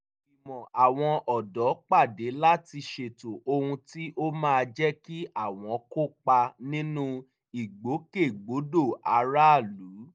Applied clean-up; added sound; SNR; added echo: none; none; none; none.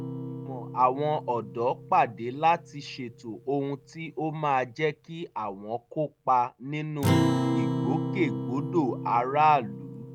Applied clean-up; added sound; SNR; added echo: none; Acoustic guitar; 4 dB; none.